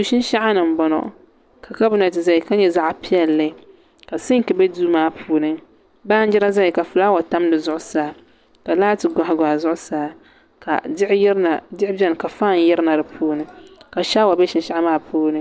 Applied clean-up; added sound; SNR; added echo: none; none; none; none.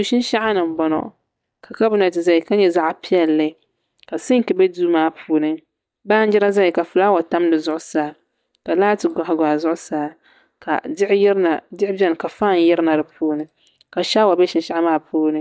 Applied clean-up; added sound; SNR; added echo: neural mask model DeepFilterNet 3.